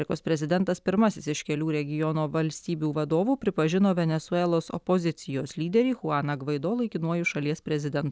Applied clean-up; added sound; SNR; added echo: none; none; none; none.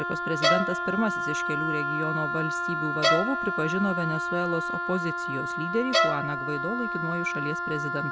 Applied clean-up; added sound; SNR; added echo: none; Wind instrument, woodwind instrument + Bowed string instrument; -3 dB; none.